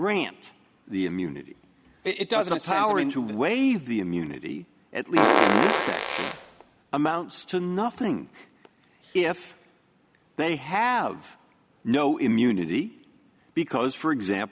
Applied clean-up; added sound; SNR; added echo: none; Fart; -4 dB; none.